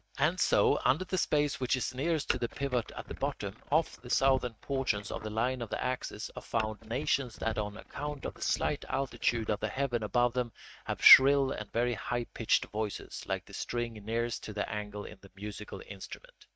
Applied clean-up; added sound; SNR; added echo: neural mask model RNNoise.